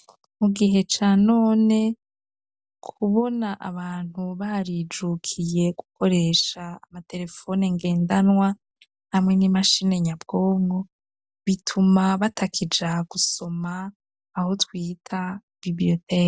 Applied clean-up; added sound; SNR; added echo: none; none; none; none.